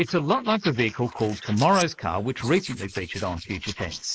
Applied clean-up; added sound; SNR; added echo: neural mask model Resemble Enhance denoiser.